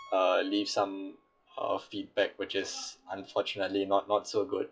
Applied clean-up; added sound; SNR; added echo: classical method log-MMSE.